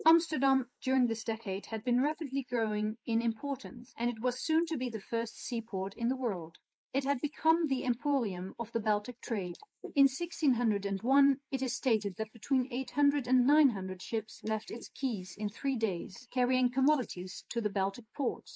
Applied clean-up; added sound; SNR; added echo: neural mask model Resemble Enhance denoiser.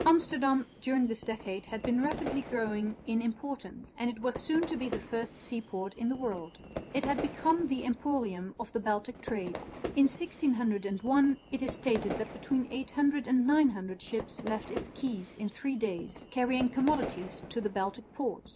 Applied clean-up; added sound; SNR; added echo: none; Fire / Fireworks; 12 dB; none.